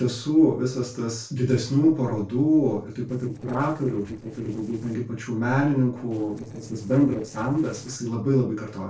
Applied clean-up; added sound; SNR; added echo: neural separator model SepFormer DNS4.